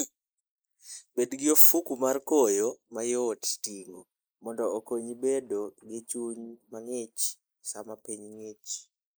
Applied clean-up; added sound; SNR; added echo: neural mask model Resemble Enhance denoiser.